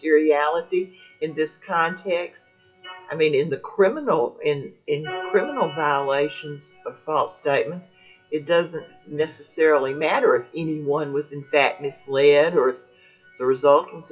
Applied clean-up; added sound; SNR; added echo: classical method WPE with log-MMSE.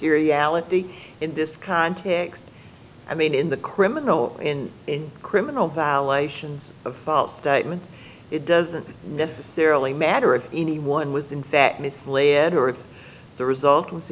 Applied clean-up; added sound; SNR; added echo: none; none; none; none.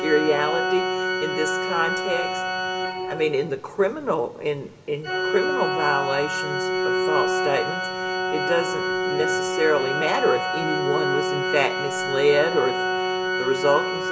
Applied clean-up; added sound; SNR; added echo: none; Organ; 0 dB; reverberation time 2.8 s.